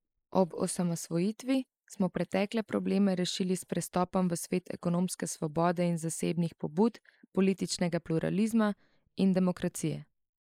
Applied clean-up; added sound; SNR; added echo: neural mask model Resemble Enhance denoiser.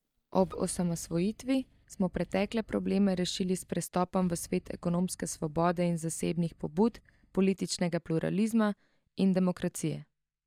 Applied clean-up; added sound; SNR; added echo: neural mask model DeepFilterNet 3.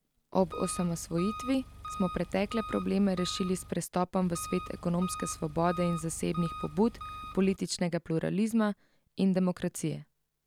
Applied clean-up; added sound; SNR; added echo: none; Engine; 11 dB; none.